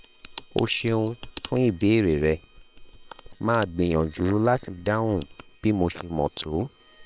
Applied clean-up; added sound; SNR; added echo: neural separator model SepFormer WHAM!.